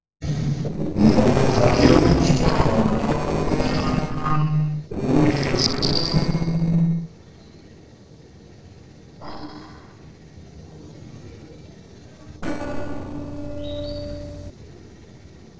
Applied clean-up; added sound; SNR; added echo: neural separator model SepFormer DNS4.